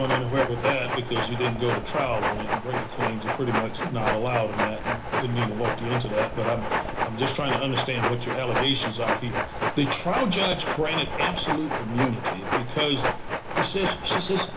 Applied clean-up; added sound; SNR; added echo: none; Train; 1 dB; reverberation time 0.4 s.